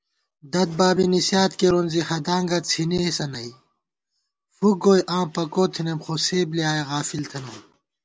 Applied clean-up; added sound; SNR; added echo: none; none; none; none.